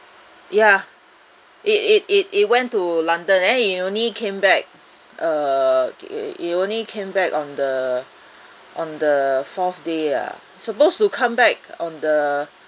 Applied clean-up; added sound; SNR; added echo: none; none; none; none.